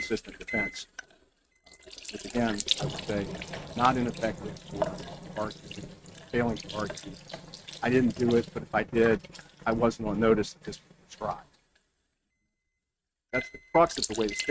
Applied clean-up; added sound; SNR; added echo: neural mask model RNNoise.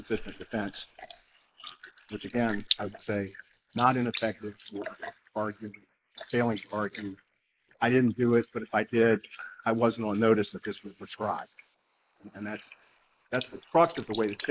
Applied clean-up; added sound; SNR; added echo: neural mask model Resemble Enhance denoiser.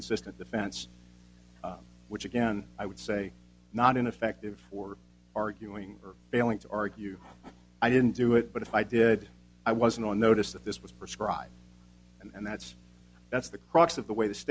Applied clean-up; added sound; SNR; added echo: none; none; none; none.